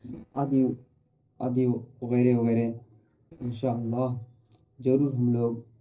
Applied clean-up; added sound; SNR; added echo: neural separator model SepFormer DNS4.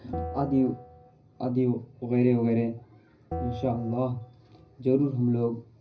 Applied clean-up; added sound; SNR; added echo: none; Bell; 13 dB; reverberation time 0.4 s.